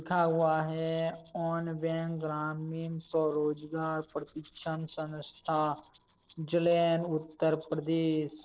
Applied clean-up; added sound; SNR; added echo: neural separator model SepFormer DNS4.